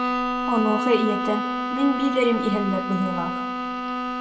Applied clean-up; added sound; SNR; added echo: none; Bowed string instrument; 1 dB; reverberation time 1.2 s.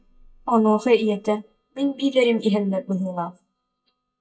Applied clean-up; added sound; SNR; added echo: neural mask model DeepFilterNet 3.